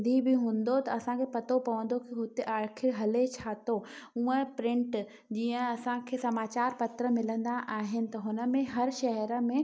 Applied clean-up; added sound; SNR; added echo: none; none; none; none.